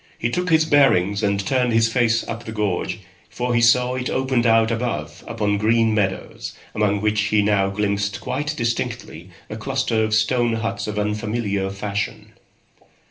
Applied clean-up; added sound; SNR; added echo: none; none; none; reverberation time 0.3 s.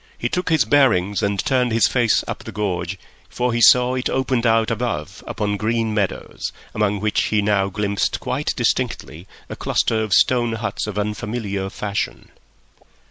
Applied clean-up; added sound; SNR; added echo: none; none; none; none.